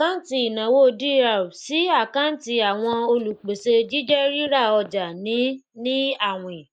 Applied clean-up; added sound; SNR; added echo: neural mask model DeepFilterNet 3.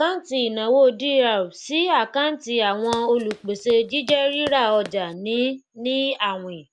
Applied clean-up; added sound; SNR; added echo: none; Run; 17 dB; none.